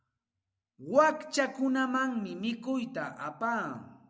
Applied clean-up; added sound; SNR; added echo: none; none; none; none.